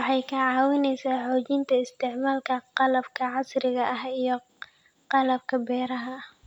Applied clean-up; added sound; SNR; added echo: none; none; none; none.